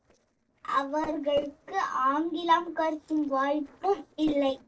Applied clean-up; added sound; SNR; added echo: neural separator model SepFormer DNS4.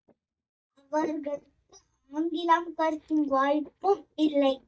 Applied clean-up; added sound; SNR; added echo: neural mask model DeepFilterNet 3.